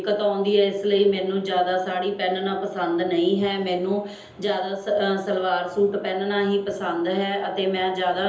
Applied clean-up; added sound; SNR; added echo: none; none; none; reverberation time 0.7 s.